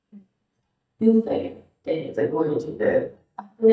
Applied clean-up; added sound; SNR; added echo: neural mask model DeepFilterNet 3.